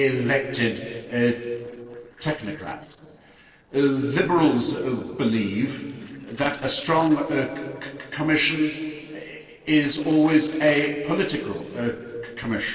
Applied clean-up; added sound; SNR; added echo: neural separator model SepFormer DNS4.